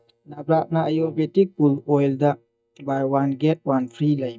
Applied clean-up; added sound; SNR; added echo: neural mask model DeepFilterNet 3.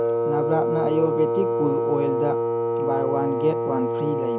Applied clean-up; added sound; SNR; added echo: none; Wind instrument, woodwind instrument; -3 dB; none.